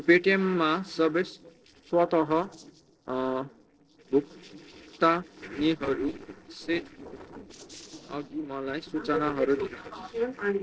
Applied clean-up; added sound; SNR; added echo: neural separator model SepFormer DNS4.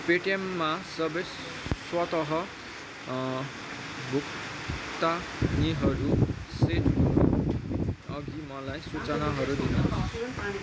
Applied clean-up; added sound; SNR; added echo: none; none; none; none.